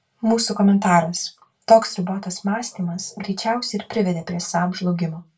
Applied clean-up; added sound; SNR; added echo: none; none; none; reverberation time 0.2 s.